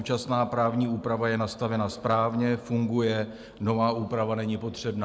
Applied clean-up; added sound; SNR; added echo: none; none; none; none.